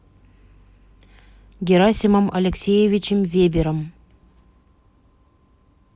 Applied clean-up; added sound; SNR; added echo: none; none; none; none.